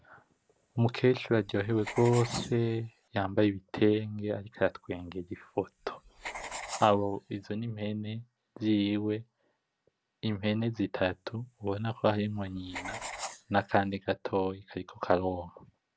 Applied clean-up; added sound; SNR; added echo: none; Writing; 16 dB; none.